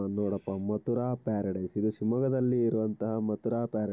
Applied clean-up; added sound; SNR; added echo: none; none; none; none.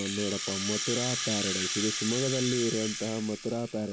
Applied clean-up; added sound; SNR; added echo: none; Rattle (instrument); 2 dB; none.